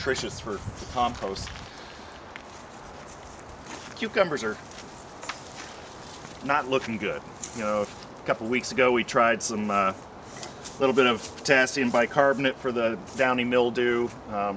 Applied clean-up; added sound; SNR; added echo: none; none; none; none.